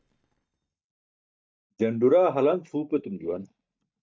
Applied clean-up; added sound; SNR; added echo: neural mask model DeepFilterNet 3.